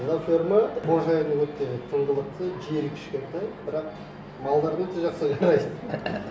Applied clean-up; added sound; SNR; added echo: none; none; none; none.